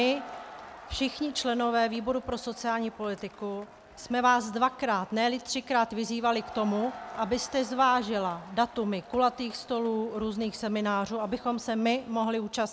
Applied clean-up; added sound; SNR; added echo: none; Crowd; 19 dB; none.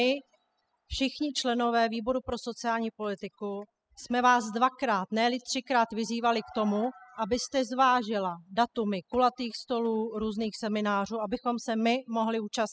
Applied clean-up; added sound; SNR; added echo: classical method spectral subtraction.